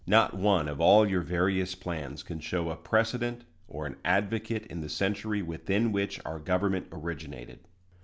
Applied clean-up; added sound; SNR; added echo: none; none; none; none.